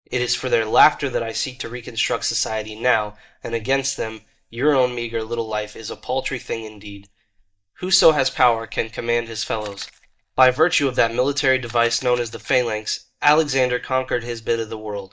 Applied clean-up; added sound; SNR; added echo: neural mask model DeepFilterNet 3.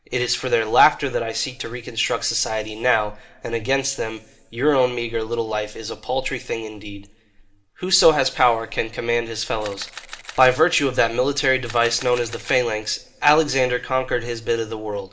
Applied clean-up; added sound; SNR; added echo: none; Camera; 18 dB; reverberation time 0.8 s.